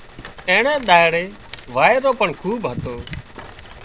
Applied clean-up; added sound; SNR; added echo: none; Rattle + Gunshot, gunfire; 19 dB; none.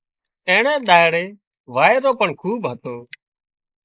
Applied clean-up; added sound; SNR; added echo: neural mask model Resemble Enhance denoiser.